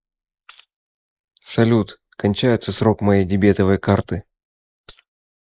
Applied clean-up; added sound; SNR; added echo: neural mask model Resemble Enhance denoiser.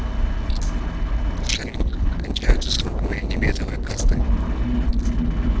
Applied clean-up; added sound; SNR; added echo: neural separator model SepFormer DNS4.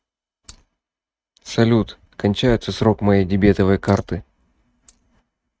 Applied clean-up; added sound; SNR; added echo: neural mask model RNNoise.